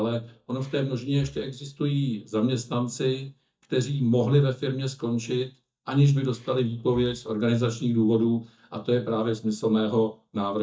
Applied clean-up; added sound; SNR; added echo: neural mask model DeepFilterNet 3.